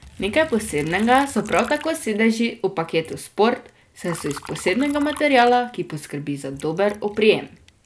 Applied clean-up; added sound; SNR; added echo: none; Liquid; 19 dB; none.